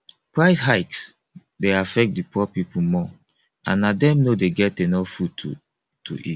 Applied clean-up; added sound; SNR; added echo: none; none; none; none.